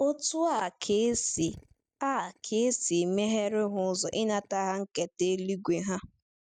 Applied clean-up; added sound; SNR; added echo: neural mask model DeepFilterNet 3.